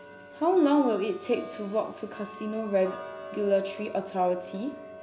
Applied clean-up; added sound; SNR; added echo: none; Tick-tock; 14 dB; none.